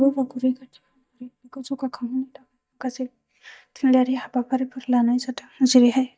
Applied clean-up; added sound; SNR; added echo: neural mask model DeepFilterNet 3.